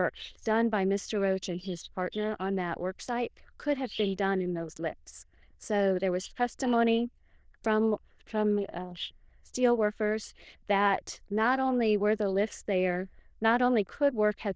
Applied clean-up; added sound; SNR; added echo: neural diffusion model UNIVERSE++.